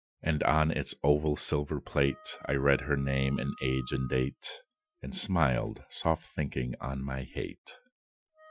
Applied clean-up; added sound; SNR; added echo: classical method Wiener filter.